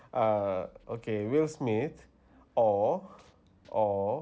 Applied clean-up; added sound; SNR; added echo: none; none; none; none.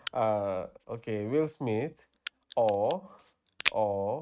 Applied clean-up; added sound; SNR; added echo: neural mask model RNNoise.